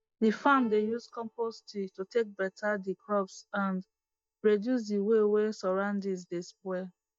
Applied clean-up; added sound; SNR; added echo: neural mask model DeepFilterNet 3.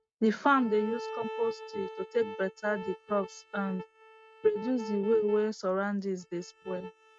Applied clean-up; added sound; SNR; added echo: neural mask model RNNoise.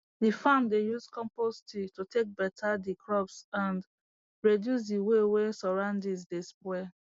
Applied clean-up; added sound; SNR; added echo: none; none; none; none.